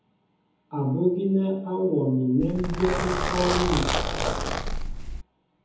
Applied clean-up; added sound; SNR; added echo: none; Zipper (clothing); 0 dB; reverberation time 1.1 s.